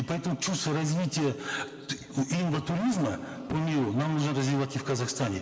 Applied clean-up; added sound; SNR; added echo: none; none; none; reverberation time 1.2 s.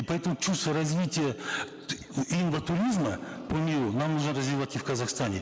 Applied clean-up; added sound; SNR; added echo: none; none; none; none.